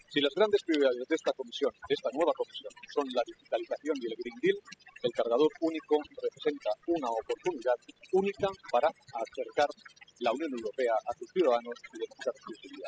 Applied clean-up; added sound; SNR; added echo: classical method spectral subtraction.